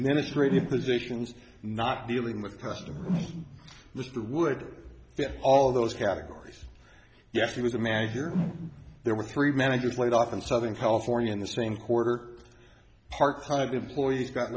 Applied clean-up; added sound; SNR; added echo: none; Whoosh, swoosh, swish; 6 dB; none.